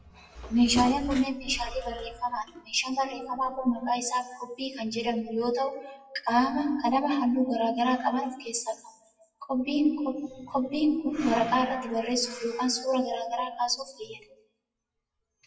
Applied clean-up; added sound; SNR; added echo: classical method WPE with log-MMSE.